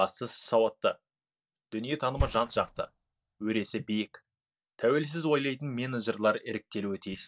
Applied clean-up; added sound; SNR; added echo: neural mask model DeepFilterNet 3.